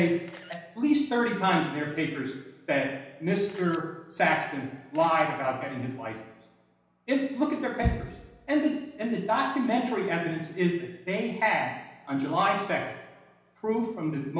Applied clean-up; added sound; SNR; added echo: none; Camera; 19 dB; reverberation time 0.9 s.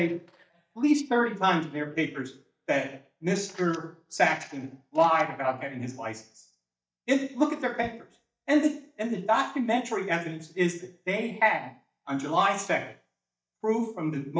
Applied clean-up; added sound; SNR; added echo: neural mask model DeepFilterNet 3.